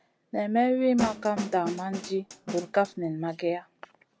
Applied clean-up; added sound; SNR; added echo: none; Snare drum; 7 dB; none.